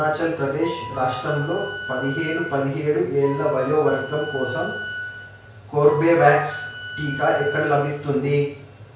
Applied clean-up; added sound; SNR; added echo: none; Wind instrument, woodwind instrument; 11 dB; reverberation time 0.5 s.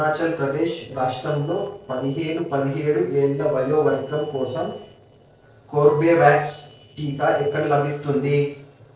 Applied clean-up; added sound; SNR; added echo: neural separator model SepFormer DNS4.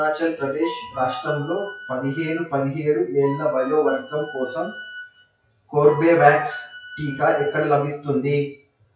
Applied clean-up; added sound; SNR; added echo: classical method WPE with log-MMSE.